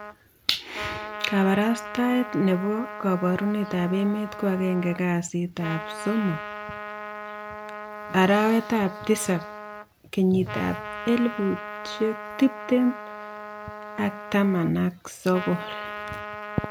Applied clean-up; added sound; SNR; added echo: none; Trumpet; 11 dB; none.